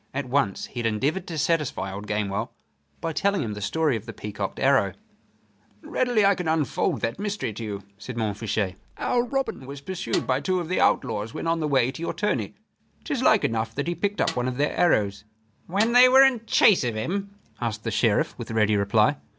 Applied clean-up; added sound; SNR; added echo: none; Snare drum; 13 dB; none.